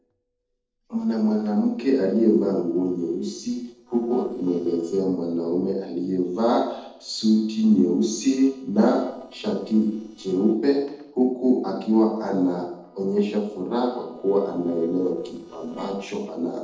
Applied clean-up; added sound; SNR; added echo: neural separator model SepFormer DNS4.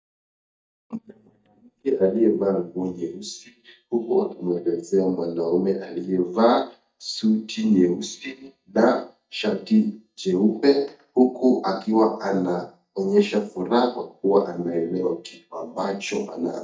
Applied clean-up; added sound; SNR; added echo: neural mask model DeepFilterNet 3.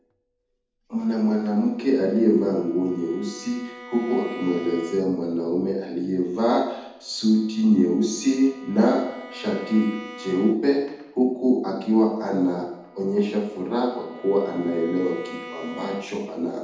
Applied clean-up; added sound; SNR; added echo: none; Bowed string instrument; 20 dB; reverberation time 0.8 s.